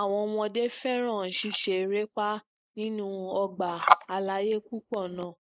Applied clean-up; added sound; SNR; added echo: neural mask model Resemble Enhance denoiser.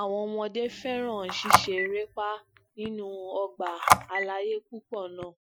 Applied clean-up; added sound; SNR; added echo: classical method Wiener filter.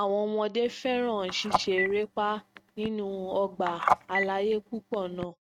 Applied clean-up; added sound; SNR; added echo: neural mask model RNNoise.